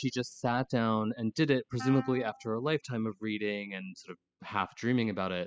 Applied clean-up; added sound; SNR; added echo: classical method spectral subtraction.